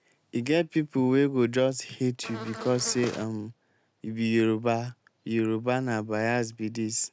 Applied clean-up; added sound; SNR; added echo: none; Buzz; 11 dB; none.